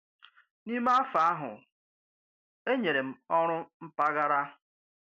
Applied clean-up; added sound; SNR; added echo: none; none; none; none.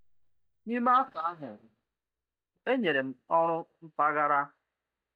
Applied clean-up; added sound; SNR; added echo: neural mask model DeepFilterNet 3.